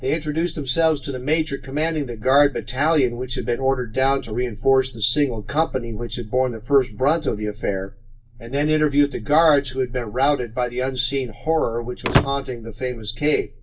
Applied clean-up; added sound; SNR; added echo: none; Slam / Wood; 4 dB; reverberation time 0.2 s.